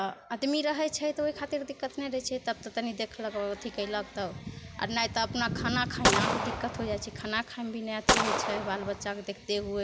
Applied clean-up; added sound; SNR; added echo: none; Gunshot, gunfire; -1 dB; none.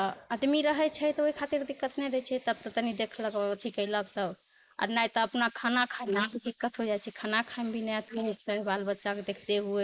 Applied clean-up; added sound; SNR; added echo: neural mask model Resemble Enhance denoiser.